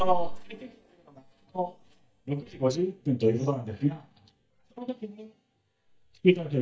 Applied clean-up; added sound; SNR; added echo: neural mask model DeepFilterNet 3.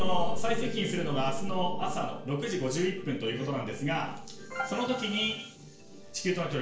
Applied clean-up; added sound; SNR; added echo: neural separator model SepFormer DNS4.